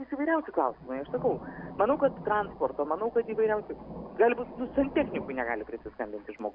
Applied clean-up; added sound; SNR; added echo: none; Thunder; 13 dB; none.